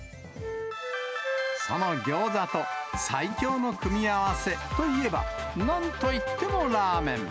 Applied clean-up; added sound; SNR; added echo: none; Wind instrument, woodwind instrument; 8 dB; none.